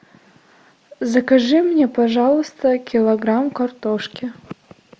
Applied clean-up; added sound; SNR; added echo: none; none; none; none.